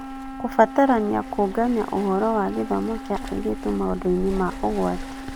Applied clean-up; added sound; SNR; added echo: none; Waves, surf + Wind instrument, woodwind instrument; 10 dB; none.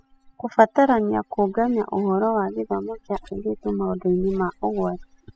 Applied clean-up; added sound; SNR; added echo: classical method spectral subtraction.